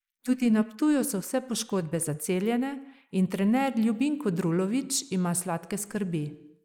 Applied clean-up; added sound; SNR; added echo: neural mask model Resemble Enhance denoiser.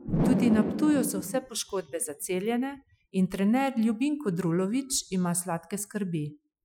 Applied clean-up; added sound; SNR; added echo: classical method Wiener filter.